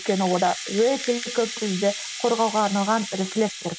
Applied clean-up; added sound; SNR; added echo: none; Rattle (instrument); 10 dB; none.